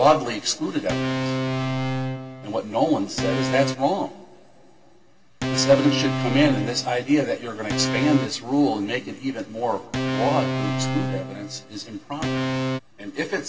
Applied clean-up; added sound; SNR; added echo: none; Organ; 3 dB; reverberation time 2.2 s.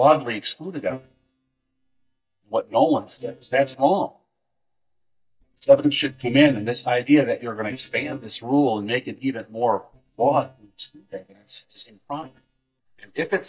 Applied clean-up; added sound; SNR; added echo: neural mask model DeepFilterNet 3.